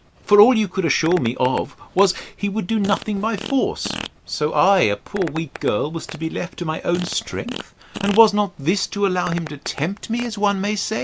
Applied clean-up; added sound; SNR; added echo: none; Fart; 16 dB; none.